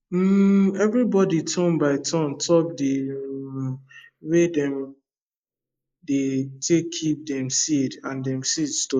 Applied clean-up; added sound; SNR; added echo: neural mask model Resemble Enhance denoiser.